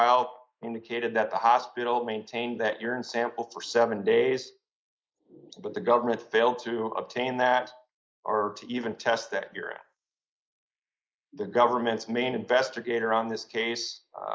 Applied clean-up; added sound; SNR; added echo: neural mask model Resemble Enhance denoiser.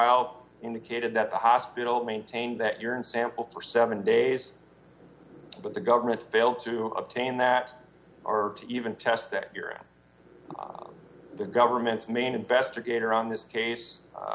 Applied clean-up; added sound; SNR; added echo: none; none; none; none.